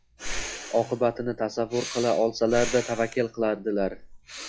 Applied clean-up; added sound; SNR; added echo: classical method log-MMSE.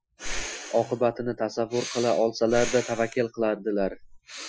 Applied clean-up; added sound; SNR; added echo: classical method Wiener filter.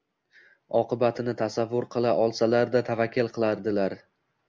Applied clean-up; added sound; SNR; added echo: none; none; none; none.